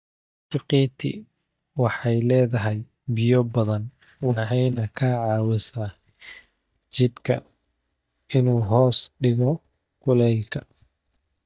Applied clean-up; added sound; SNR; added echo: neural mask model DeepFilterNet 3.